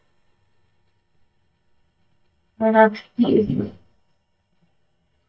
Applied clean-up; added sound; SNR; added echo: neural mask model DeepFilterNet 3.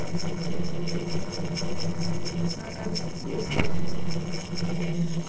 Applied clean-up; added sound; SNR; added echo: neural separator model SepFormer DNS4.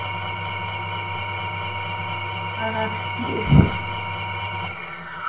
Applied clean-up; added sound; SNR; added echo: none; Engine / Tools; 2 dB; reverberation time 0.3 s.